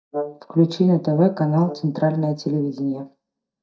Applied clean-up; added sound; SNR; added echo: neural mask model DeepFilterNet 3.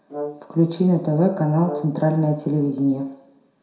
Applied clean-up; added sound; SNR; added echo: none; Brass instrument; 14 dB; reverberation time 0.5 s.